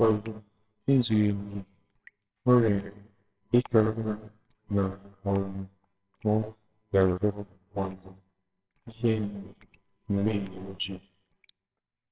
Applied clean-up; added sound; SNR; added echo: neural separator model SepFormer WHAMR!.